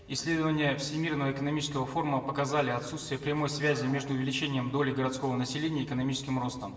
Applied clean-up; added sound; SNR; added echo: none; none; none; reverberation time 1.0 s.